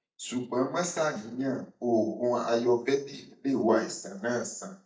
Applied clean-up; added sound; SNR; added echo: neural mask model DeepFilterNet 3.